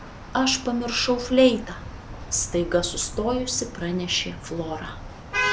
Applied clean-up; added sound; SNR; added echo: none; Traffic noise, roadway noise / Vehicle horn, car horn, honking; 8 dB; none.